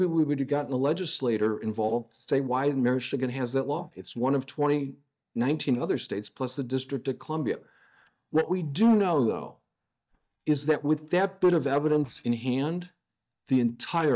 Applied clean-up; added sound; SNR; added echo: neural mask model DeepFilterNet 3.